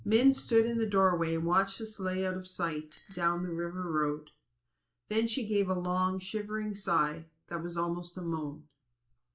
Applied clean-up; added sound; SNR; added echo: none; Bicycle bell; 15 dB; reverberation time 0.2 s.